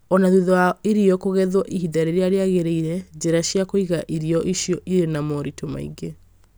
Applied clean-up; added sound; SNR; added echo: none; none; none; none.